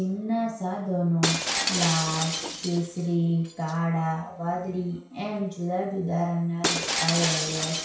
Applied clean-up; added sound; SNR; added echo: none; Shatter; 4 dB; reverberation time 0.6 s.